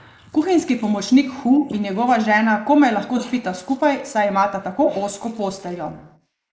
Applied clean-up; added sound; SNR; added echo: neural mask model Resemble Enhance denoiser.